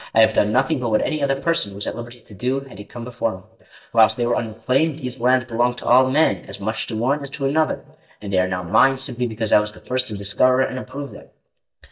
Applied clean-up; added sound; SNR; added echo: neural mask model DeepFilterNet 3.